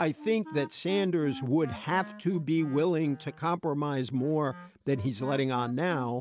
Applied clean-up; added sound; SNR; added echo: none; Wind instrument, woodwind instrument; 17 dB; none.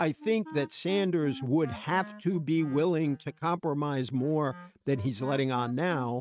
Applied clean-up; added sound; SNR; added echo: neural mask model RNNoise.